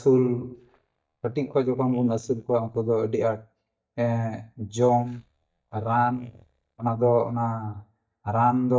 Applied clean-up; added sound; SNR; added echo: neural mask model DeepFilterNet 3.